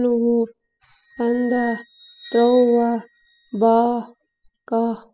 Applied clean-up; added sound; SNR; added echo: classical method spectral subtraction.